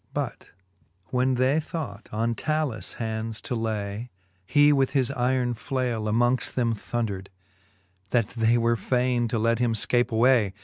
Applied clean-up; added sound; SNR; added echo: none; none; none; none.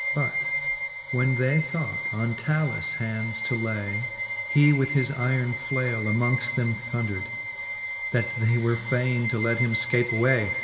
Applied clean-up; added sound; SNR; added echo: none; Bowed string instrument; 5 dB; reverberation time 1.4 s.